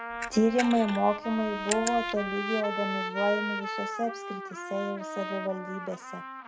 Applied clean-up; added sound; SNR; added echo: none; Trumpet + Camera; 5 dB; none.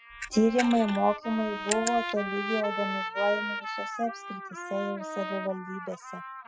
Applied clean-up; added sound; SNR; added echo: classical method spectral subtraction.